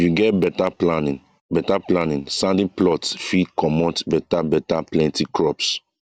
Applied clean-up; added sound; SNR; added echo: none; none; none; none.